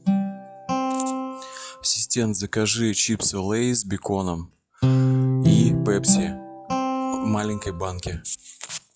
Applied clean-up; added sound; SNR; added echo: classical method log-MMSE.